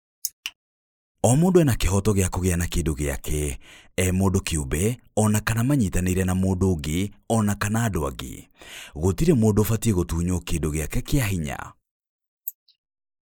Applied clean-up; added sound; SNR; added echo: neural mask model Resemble Enhance denoiser.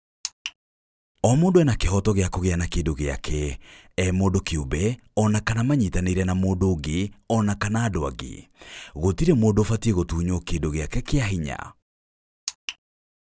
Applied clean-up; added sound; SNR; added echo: none; none; none; none.